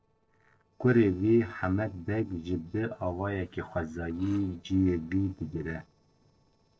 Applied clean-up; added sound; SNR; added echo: neural separator model SepFormer DNS4.